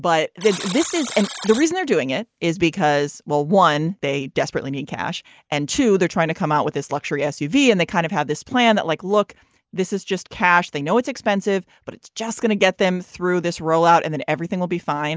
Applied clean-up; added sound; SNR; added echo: none; Alarm; 14 dB; none.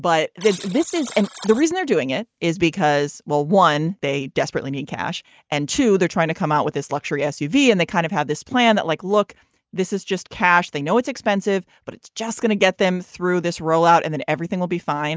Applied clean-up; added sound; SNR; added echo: neural mask model RNNoise.